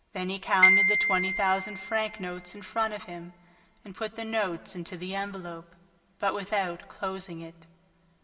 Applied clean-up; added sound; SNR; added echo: none; Glockenspiel; -4 dB; reverberation time 1.1 s.